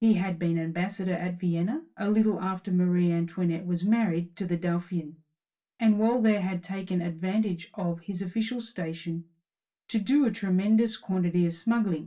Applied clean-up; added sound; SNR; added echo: none; none; none; reverberation time 0.2 s.